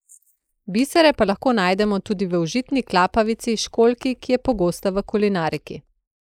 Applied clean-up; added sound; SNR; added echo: neural mask model Resemble Enhance denoiser.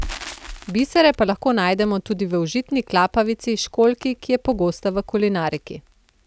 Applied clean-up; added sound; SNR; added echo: none; Crackle; 17 dB; none.